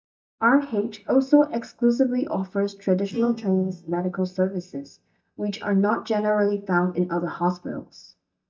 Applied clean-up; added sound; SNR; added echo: neural mask model DeepFilterNet 3.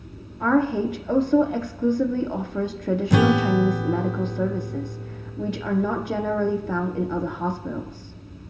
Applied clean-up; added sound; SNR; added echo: none; Acoustic guitar / Strum; 5 dB; reverberation time 0.5 s.